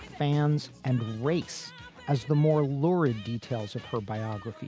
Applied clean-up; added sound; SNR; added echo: none; none; none; none.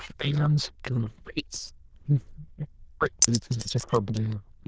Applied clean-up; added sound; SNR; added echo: neural diffusion model UNIVERSE++.